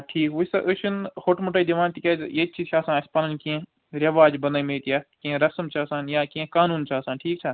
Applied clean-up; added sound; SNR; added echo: none; none; none; none.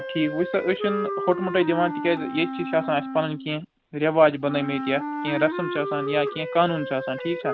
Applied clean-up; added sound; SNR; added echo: none; Wind instrument, woodwind instrument; 6 dB; none.